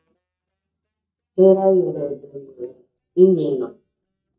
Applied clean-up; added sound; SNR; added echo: neural mask model DeepFilterNet 3.